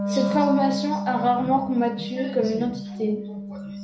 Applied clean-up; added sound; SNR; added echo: none; Wind instrument, woodwind instrument; 5 dB; reverberation time 0.5 s.